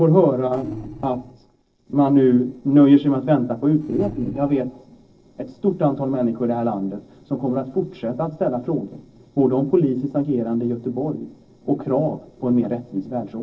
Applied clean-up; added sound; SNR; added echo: neural separator model SepFormer DNS4.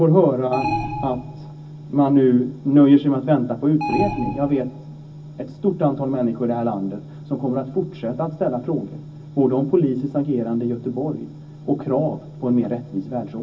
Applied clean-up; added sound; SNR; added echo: none; Alarm; 7 dB; reverberation time 0.4 s.